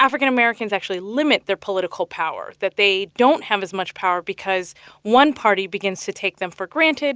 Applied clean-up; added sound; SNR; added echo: none; none; none; none.